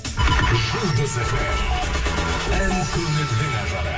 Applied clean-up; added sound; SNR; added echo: none; Wind instrument, woodwind instrument; 13 dB; reverberation time 0.9 s.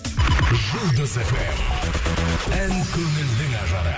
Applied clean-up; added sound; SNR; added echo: none; none; none; none.